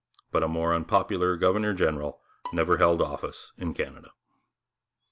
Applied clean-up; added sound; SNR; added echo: none; Bowed string instrument; 20 dB; none.